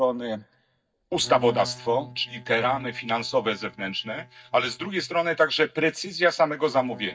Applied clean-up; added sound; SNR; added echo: neural mask model DeepFilterNet 3.